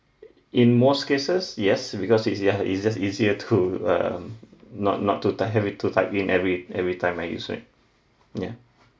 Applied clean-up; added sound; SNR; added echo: none; none; none; none.